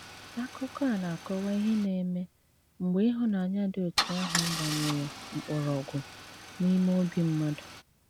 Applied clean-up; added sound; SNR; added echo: none; Idling / Engine starting / Car; 9 dB; none.